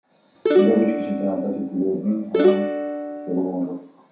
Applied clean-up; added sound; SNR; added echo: none; Plucked string instrument; -1 dB; reverberation time 0.7 s.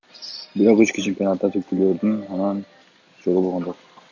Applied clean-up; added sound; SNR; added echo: none; none; none; none.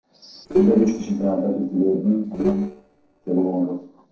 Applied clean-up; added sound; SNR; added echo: neural separator model SepFormer DNS4.